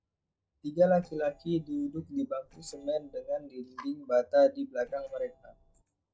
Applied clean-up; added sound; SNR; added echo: neural separator model SepFormer DNS4.